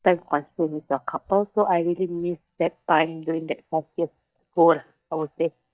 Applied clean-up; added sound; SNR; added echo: neural mask model DeepFilterNet 3.